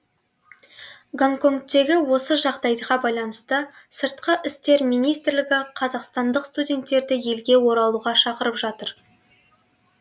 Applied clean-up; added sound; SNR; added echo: none; none; none; none.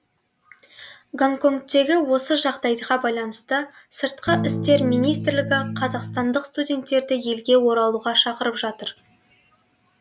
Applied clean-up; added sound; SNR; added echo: none; Electric guitar / Strum; 4 dB; none.